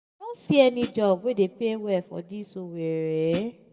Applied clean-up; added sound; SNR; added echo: none; Hi-hat; 11 dB; reverberation time 0.8 s.